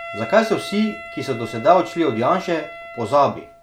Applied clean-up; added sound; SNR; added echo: none; Wind instrument, woodwind instrument; 14 dB; none.